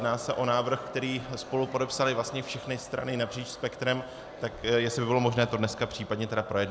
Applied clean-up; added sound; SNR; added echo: none; none; none; none.